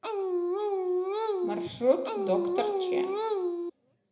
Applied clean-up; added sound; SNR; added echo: none; Dog; -4 dB; reverberation time 0.9 s.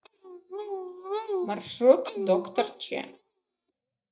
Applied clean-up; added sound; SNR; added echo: neural mask model DeepFilterNet 3.